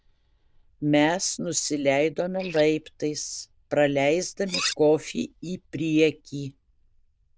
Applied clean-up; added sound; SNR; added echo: neural diffusion model UNIVERSE++.